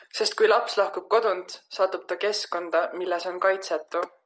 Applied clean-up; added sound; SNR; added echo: none; none; none; none.